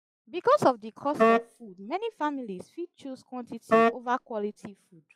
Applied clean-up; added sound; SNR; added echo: classical method log-MMSE.